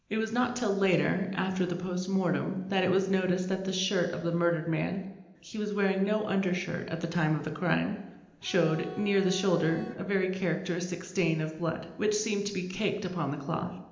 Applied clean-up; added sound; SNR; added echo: none; Bowed string instrument; 16 dB; reverberation time 0.9 s.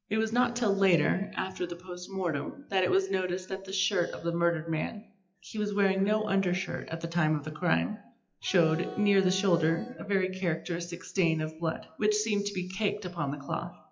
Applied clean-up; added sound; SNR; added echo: classical method WPE with log-MMSE.